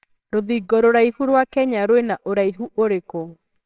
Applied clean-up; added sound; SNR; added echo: neural separator model SepFormer WHAMR!.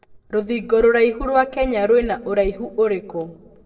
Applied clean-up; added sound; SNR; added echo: neural separator model SepFormer DNS4.